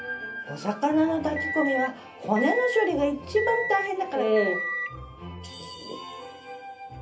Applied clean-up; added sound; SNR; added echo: none; Microwave oven; 5 dB; reverberation time 0.3 s.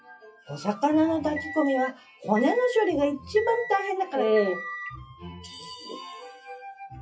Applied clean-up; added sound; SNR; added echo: classical method WPE with log-MMSE.